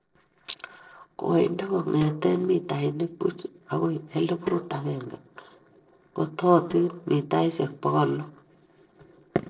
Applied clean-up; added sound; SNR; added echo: neural separator model SepFormer DNS4.